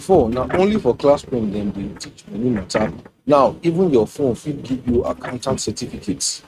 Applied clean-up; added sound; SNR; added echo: neural mask model RNNoise.